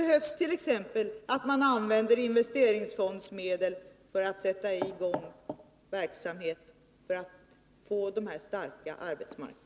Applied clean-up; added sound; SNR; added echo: none; none; none; none.